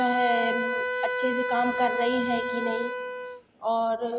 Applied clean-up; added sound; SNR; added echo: none; Wind instrument, woodwind instrument; 2 dB; none.